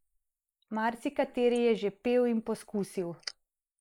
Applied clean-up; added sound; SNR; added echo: neural mask model Resemble Enhance denoiser.